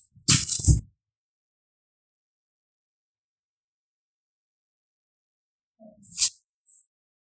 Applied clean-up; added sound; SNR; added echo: neural mask model Resemble Enhance denoiser.